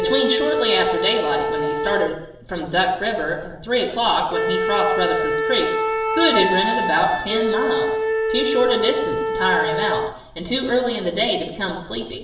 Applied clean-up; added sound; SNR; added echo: none; Wind instrument, woodwind instrument; 2 dB; reverberation time 0.8 s.